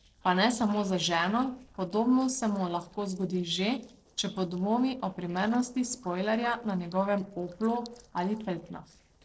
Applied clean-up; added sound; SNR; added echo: neural separator model SepFormer DNS4.